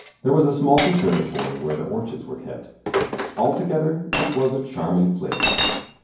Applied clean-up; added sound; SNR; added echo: none; Chink, clink; 6 dB; reverberation time 0.9 s.